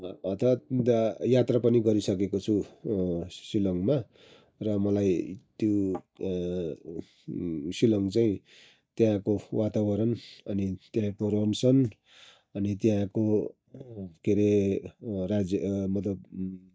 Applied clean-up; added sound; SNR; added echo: neural mask model DeepFilterNet 3.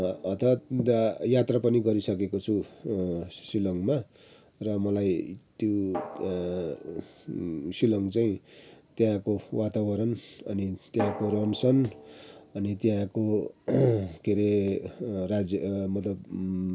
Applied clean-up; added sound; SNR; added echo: none; Drum; 18 dB; none.